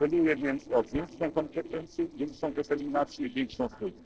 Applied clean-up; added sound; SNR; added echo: neural separator model SepFormer DNS4.